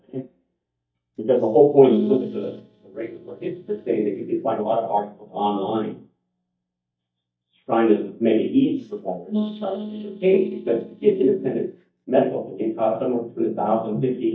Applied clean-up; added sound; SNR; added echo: neural mask model DeepFilterNet 3.